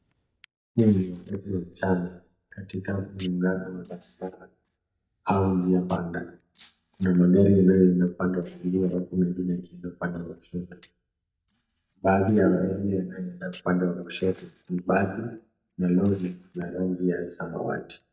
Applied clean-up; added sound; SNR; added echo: neural mask model DeepFilterNet 3.